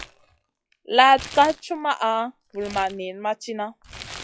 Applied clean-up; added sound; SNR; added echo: classical method log-MMSE.